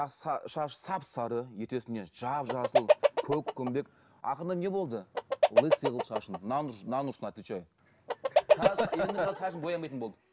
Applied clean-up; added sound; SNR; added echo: none; Chicken, rooster; -5 dB; none.